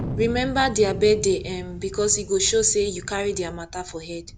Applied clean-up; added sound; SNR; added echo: none; Thunder; 11 dB; none.